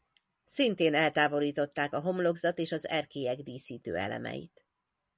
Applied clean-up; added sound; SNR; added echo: none; none; none; none.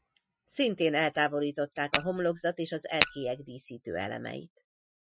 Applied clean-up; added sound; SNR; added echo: classical method Wiener filter.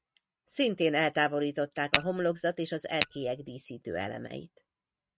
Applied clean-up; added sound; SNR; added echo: neural mask model RNNoise.